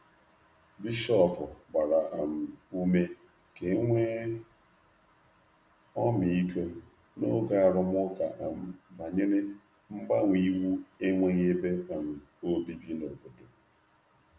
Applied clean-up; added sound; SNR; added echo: none; none; none; none.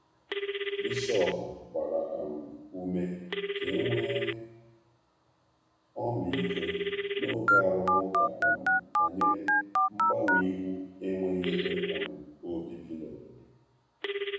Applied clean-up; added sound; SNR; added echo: none; Telephone; -2 dB; reverberation time 0.9 s.